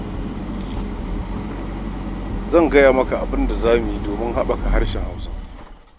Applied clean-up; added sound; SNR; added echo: none; Idling; 3 dB; none.